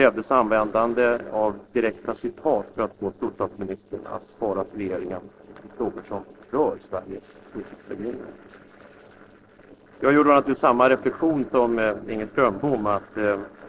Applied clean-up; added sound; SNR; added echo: neural separator model SepFormer DNS4.